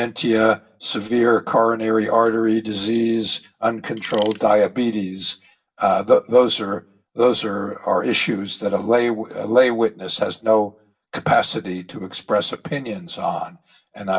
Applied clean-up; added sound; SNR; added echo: none; Tools; 13 dB; reverberation time 0.2 s.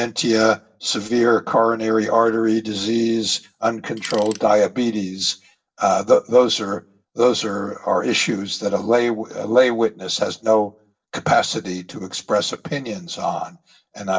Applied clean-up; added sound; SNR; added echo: neural separator model SepFormer DNS4.